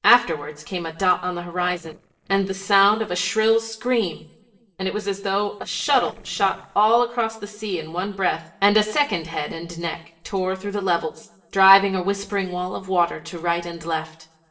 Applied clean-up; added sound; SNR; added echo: neural separator model SepFormer DNS4.